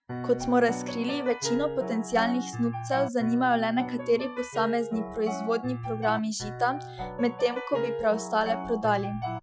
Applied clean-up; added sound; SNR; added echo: classical method Wiener filter.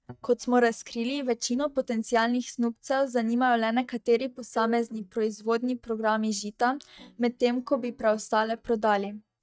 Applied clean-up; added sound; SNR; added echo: neural mask model DeepFilterNet 3.